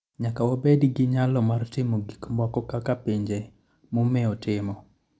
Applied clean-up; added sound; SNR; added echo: none; none; none; none.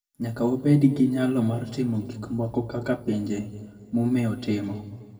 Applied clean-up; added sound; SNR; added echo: none; none; none; reverberation time 1.6 s.